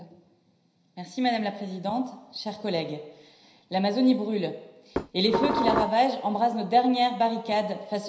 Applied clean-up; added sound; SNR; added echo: none; Dishes, pots, and pans; 1 dB; reverberation time 0.9 s.